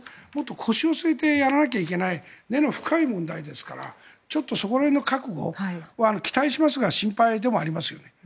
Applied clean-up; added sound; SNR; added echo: none; none; none; none.